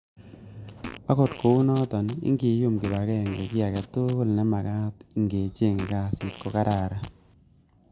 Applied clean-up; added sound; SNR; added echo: none; Fart; 18 dB; none.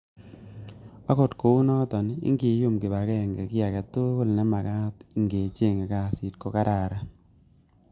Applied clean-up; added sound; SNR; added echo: none; none; none; none.